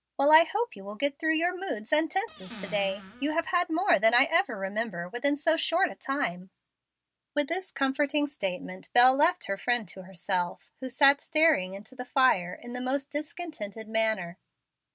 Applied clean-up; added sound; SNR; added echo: none; Squeak / Cupboard open or close; 12 dB; none.